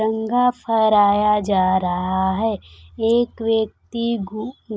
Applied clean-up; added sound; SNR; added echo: none; none; none; none.